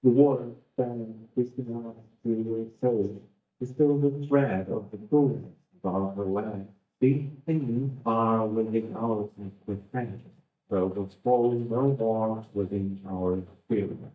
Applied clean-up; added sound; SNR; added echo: neural mask model DeepFilterNet 3.